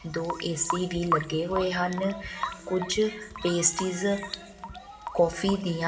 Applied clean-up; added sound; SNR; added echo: none; Drip / Sink (filling or washing) / Water tap, faucet; 9 dB; reverberation time 2.4 s.